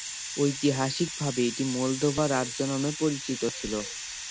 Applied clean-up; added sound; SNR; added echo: none; Hiss; 8 dB; none.